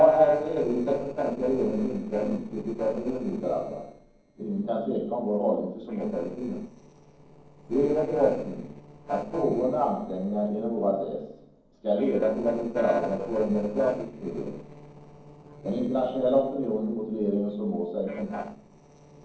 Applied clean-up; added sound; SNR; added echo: neural separator model SepFormer DNS4.